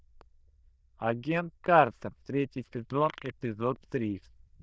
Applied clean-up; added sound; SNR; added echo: neural diffusion model UNIVERSE++.